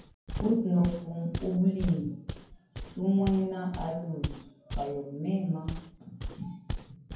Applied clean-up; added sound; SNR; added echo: none; Walk, footsteps; 8 dB; reverberation time 0.9 s.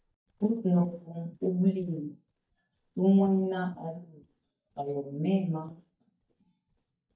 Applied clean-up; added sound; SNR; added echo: neural mask model DeepFilterNet 3.